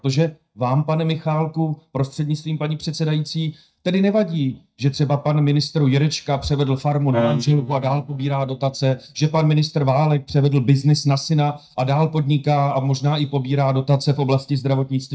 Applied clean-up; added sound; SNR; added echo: neural mask model DeepFilterNet 3.